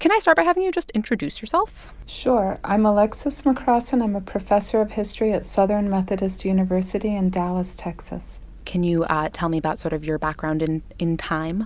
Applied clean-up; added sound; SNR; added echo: none; none; none; none.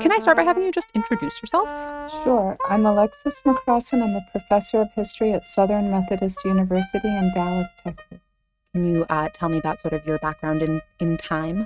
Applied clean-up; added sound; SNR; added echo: neural mask model RNNoise.